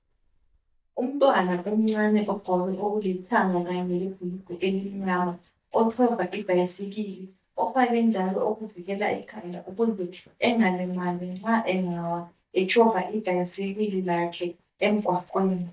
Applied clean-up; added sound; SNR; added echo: neural mask model DeepFilterNet 3.